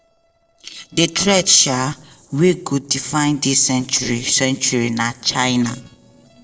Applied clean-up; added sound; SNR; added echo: neural separator model SepFormer DNS4.